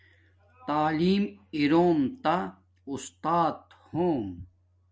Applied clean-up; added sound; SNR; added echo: none; none; none; none.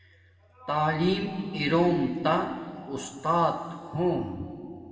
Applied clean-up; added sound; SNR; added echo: none; none; none; reverberation time 2.1 s.